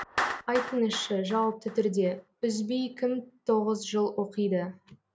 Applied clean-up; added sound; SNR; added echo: none; Clapping; 11 dB; none.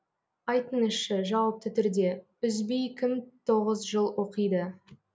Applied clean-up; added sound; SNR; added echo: none; none; none; none.